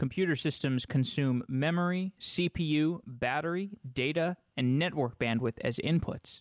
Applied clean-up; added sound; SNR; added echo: none; none; none; none.